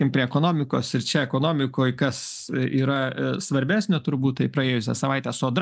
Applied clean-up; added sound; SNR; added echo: none; none; none; none.